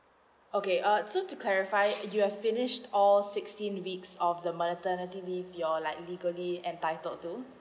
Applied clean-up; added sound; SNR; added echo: none; none; none; none.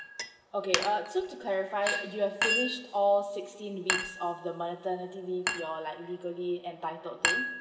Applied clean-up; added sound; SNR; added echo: none; Chink, clink; 3 dB; reverberation time 2.4 s.